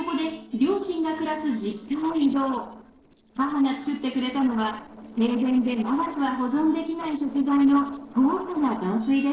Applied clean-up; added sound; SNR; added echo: neural separator model SepFormer DNS4.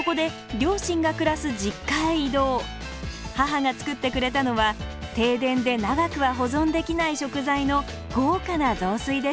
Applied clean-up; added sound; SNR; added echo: none; none; none; none.